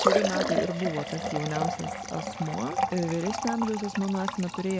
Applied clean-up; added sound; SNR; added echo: none; Liquid; 0 dB; none.